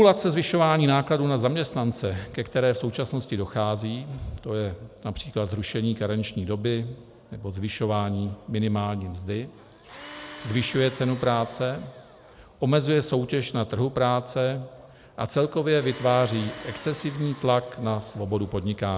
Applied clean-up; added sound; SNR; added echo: none; Tools; 19 dB; none.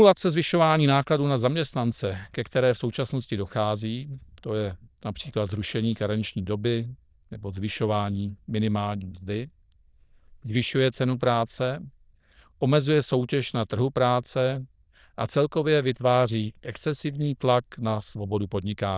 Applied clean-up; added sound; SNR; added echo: neural diffusion model UNIVERSE++.